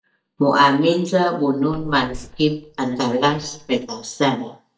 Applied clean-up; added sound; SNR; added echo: neural mask model DeepFilterNet 3.